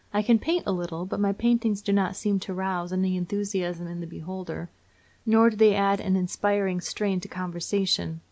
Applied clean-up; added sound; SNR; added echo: none; none; none; none.